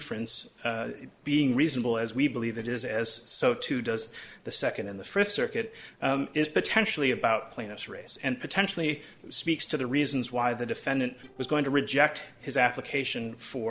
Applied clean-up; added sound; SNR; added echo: neural separator model SepFormer DNS4.